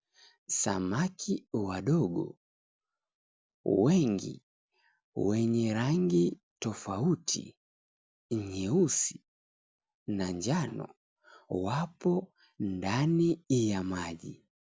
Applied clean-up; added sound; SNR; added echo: none; none; none; none.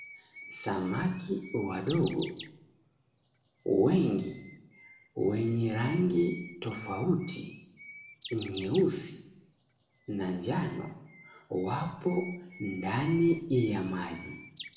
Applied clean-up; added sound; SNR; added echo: none; Bird; 18 dB; reverberation time 0.8 s.